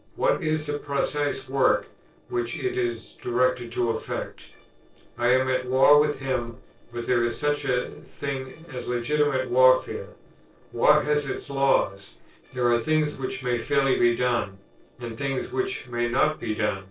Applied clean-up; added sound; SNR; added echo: neural separator model SepFormer DNS4.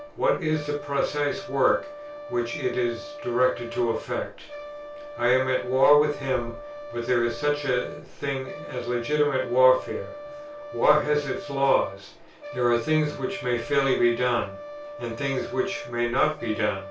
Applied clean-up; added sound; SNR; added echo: none; Brass instrument; 13 dB; reverberation time 0.2 s.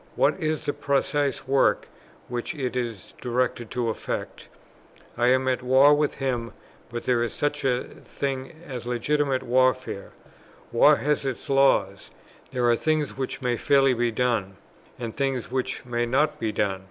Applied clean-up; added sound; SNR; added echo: none; none; none; none.